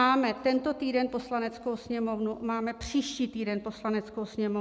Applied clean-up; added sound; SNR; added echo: none; none; none; none.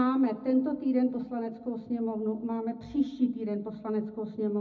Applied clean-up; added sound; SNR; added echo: none; none; none; reverberation time 0.4 s.